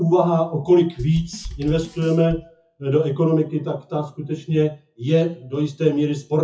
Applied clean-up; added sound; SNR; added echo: classical method WPE with log-MMSE.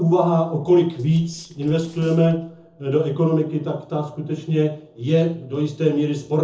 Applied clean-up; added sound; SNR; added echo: neural separator model SepFormer DNS4.